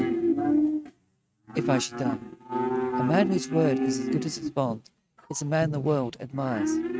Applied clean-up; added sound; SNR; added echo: neural mask model RNNoise.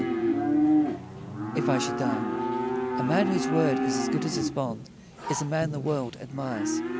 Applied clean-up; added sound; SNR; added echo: none; Livestock, farm animals, working animals; -3 dB; none.